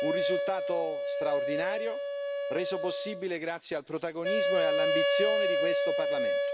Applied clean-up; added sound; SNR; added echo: none; Wind instrument, woodwind instrument; -5 dB; none.